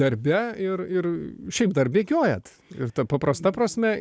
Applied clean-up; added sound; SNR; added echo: none; none; none; none.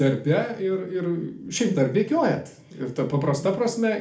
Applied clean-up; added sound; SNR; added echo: none; none; none; reverberation time 0.4 s.